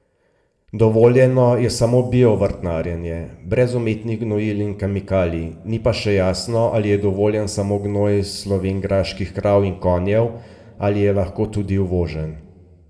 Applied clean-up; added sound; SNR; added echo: none; none; none; reverberation time 1.2 s.